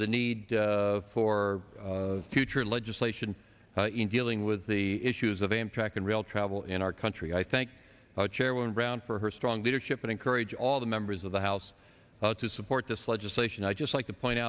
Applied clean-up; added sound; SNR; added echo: none; none; none; none.